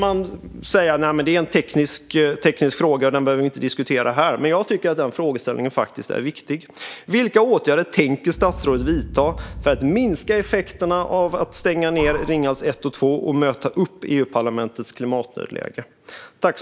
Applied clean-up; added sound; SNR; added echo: none; Boom + Breathing; 18 dB; none.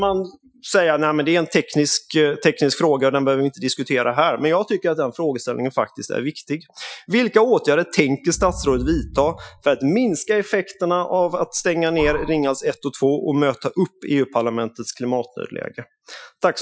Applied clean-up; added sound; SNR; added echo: classical method Wiener filter.